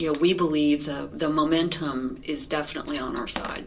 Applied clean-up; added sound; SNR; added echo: none; Water / Splash, splatter; 17 dB; reverberation time 0.2 s.